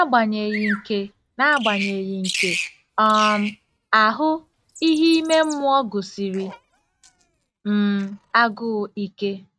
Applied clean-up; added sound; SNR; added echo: neural mask model RNNoise.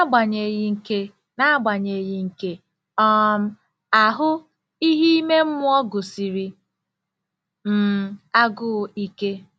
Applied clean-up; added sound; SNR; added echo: none; none; none; none.